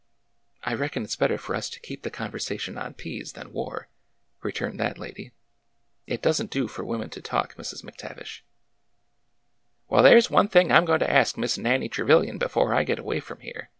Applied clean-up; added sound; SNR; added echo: none; none; none; none.